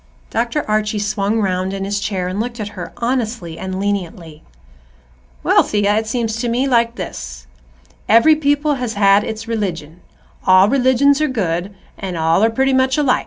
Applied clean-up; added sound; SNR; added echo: none; none; none; none.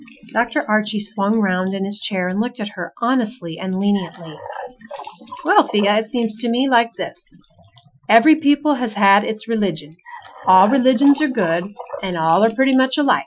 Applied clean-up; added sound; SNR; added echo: classical method Wiener filter.